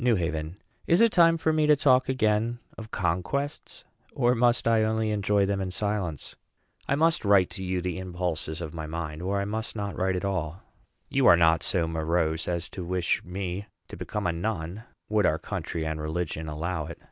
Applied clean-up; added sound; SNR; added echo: none; none; none; none.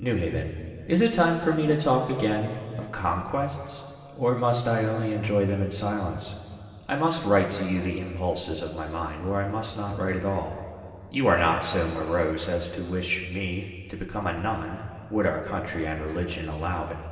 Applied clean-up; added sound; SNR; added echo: none; none; none; reverberation time 2.4 s.